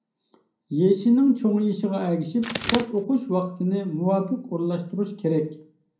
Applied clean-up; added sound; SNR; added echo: none; Bird; 5 dB; reverberation time 0.6 s.